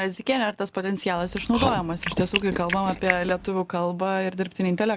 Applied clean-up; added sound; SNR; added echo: none; Chewing, mastication; 5 dB; none.